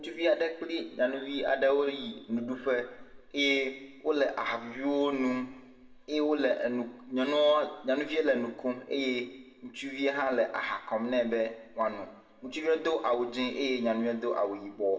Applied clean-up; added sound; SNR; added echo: none; none; none; reverberation time 0.8 s.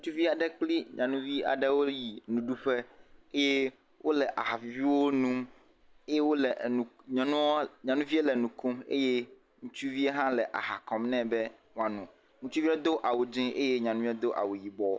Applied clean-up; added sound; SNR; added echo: none; none; none; none.